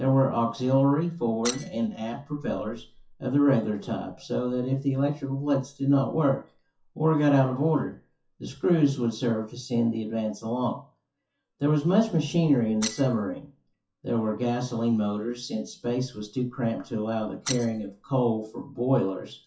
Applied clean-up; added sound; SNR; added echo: classical method WPE with log-MMSE.